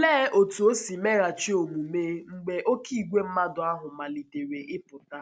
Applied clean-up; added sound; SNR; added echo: none; none; none; none.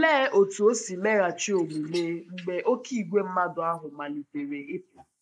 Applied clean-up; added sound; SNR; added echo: neural mask model Resemble Enhance denoiser.